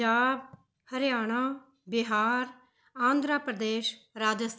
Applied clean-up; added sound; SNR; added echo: none; none; none; none.